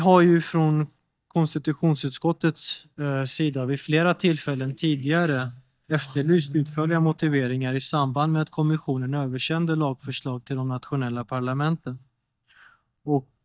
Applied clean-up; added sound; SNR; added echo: neural mask model DeepFilterNet 3.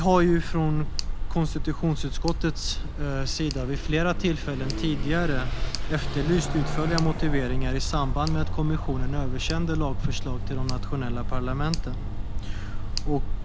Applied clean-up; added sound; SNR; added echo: none; Car passing by / Accelerating, revving, vroom + Tick; -1 dB; none.